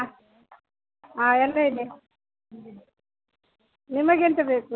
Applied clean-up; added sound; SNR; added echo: none; none; none; none.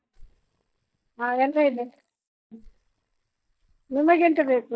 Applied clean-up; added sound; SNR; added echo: neural mask model DeepFilterNet 3.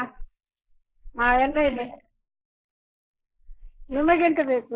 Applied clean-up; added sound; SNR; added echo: neural mask model Resemble Enhance denoiser.